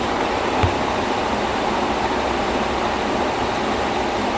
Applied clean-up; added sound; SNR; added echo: none; none; none; none.